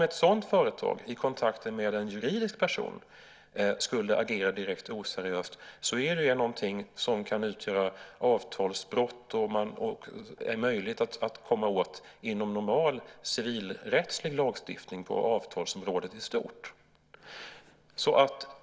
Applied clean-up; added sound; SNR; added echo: none; none; none; none.